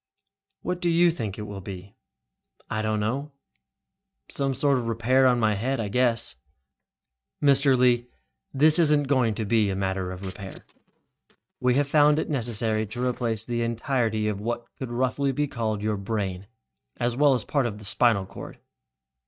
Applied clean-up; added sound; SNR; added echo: neural mask model RNNoise.